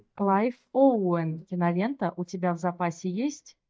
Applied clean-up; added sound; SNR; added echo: neural mask model DeepFilterNet 3.